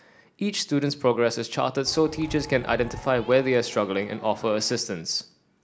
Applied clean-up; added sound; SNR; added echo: none; Crowd; 16 dB; none.